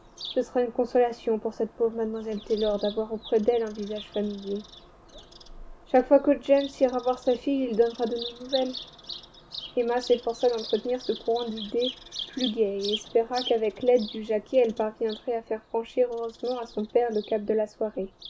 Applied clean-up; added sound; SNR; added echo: none; Bird vocalization, bird call, bird song; 16 dB; none.